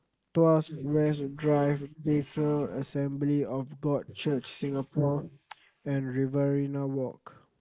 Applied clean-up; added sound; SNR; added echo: neural mask model Resemble Enhance denoiser.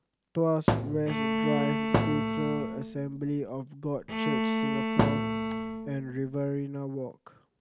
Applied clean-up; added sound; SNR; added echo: none; Bowed string instrument + Thump, thud; -3 dB; none.